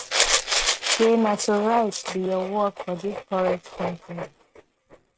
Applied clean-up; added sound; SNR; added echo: neural mask model RNNoise.